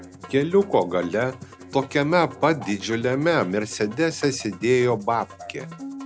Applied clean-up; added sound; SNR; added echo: none; Musical instrument; 18 dB; none.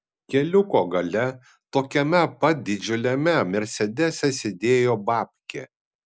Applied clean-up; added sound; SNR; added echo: none; none; none; none.